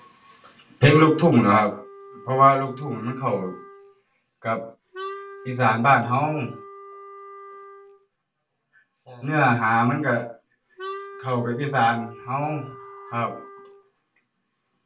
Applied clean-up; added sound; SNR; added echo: none; Wind instrument, woodwind instrument; 17 dB; reverberation time 0.3 s.